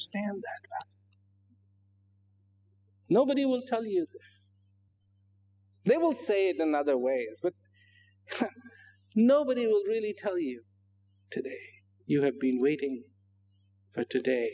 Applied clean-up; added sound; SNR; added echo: classical method spectral subtraction.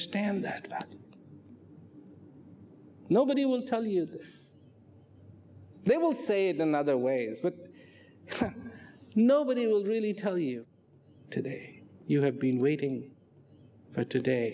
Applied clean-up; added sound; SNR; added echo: none; none; none; none.